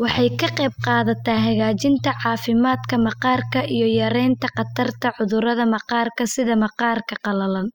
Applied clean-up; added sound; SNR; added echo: classical method spectral subtraction.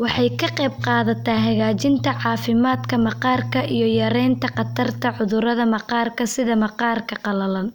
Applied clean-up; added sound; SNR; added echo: none; Bass guitar; 9 dB; none.